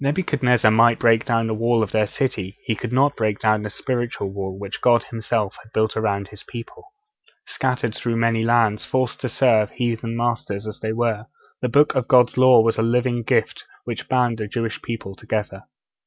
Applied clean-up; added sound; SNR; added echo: none; none; none; none.